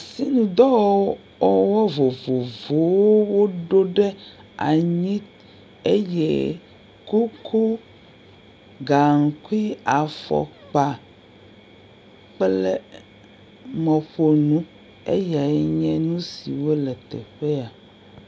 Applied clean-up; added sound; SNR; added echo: none; none; none; none.